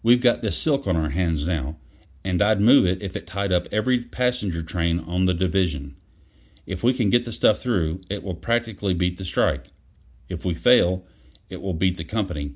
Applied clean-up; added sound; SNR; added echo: none; none; none; none.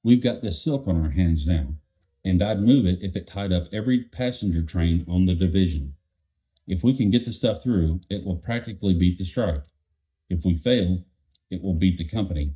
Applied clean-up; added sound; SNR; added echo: neural mask model DeepFilterNet 3.